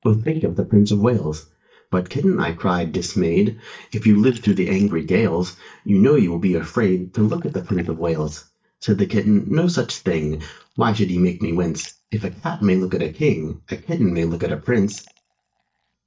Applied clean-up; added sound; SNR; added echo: neural mask model DeepFilterNet 3.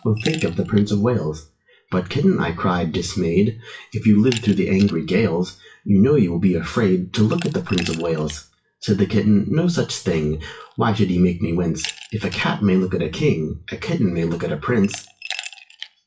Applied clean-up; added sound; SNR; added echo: classical method WPE with log-MMSE.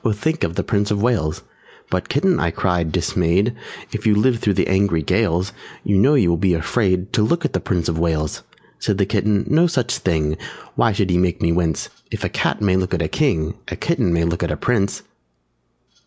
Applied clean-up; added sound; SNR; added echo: none; none; none; none.